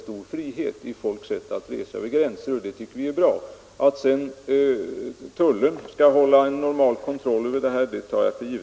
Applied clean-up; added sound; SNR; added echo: none; none; none; none.